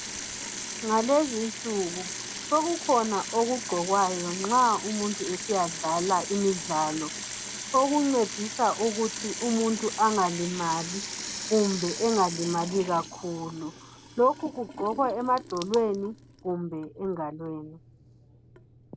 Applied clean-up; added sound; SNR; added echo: none; Sink (filling or washing) / Water tap, faucet; 9 dB; none.